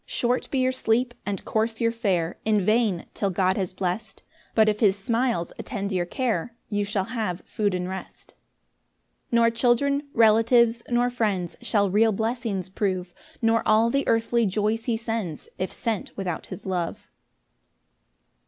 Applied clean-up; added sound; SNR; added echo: none; none; none; none.